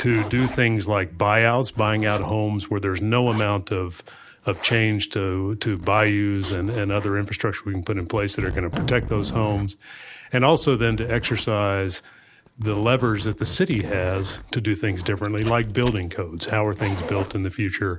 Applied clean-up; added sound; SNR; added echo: none; Zipper (clothing); 14 dB; none.